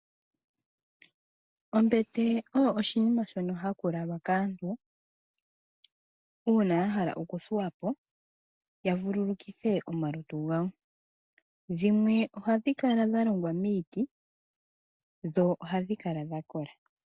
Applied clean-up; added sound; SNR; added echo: none; none; none; none.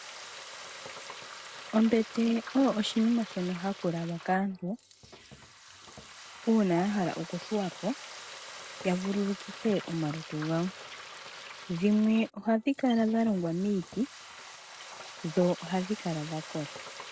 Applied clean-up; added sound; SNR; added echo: none; Frying (food); 15 dB; none.